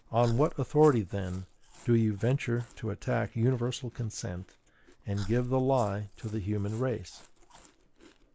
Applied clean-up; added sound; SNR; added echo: none; Chewing, mastication; 18 dB; none.